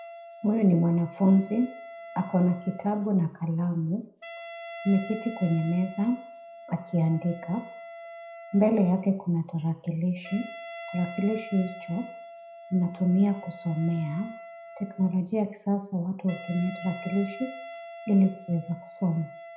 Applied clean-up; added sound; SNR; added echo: none; Wind instrument, woodwind instrument; 16 dB; reverberation time 0.4 s.